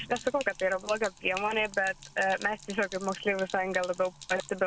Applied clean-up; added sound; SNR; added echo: none; Sink (filling or washing); 16 dB; none.